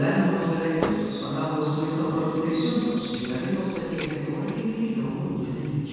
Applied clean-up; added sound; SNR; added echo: none; Thump, thud; 14 dB; reverberation time 2.1 s.